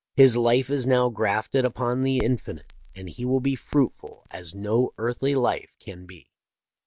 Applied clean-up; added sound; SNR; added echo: none; Crackle; 17 dB; none.